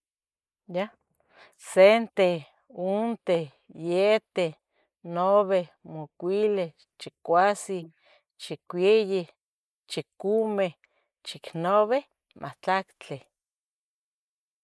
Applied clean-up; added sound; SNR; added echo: neural mask model Resemble Enhance denoiser.